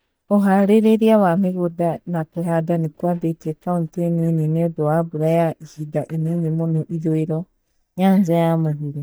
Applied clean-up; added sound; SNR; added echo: neural mask model DeepFilterNet 3.